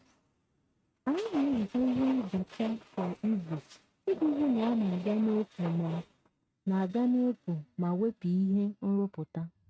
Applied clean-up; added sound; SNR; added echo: neural mask model RNNoise.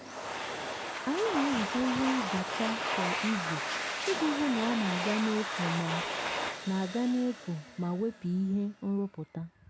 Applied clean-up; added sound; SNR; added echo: none; Domestic sounds, home sounds; 3 dB; none.